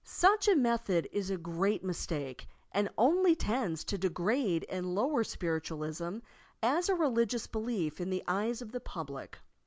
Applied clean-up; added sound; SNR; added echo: none; none; none; none.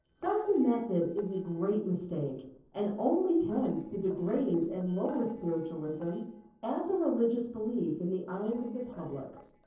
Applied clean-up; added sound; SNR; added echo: neural separator model SepFormer DNS4.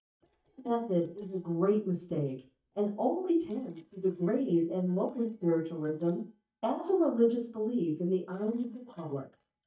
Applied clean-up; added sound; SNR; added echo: neural mask model DeepFilterNet 3.